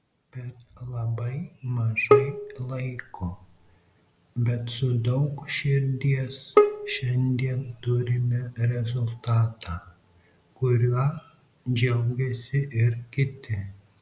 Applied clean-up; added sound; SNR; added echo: none; Bowed string instrument; -1 dB; none.